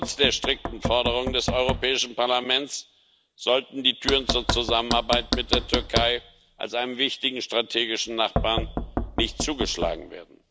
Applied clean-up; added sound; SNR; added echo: none; Knock; 5 dB; none.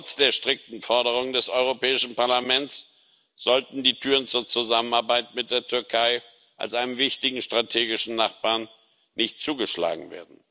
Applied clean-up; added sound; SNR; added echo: none; none; none; none.